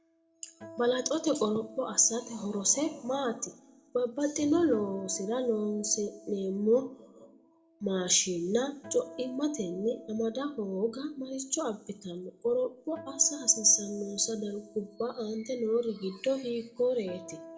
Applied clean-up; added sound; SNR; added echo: none; Acoustic guitar; 20 dB; reverberation time 0.4 s.